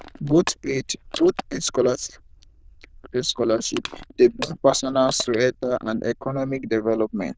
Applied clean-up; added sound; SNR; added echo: neural diffusion model UNIVERSE++.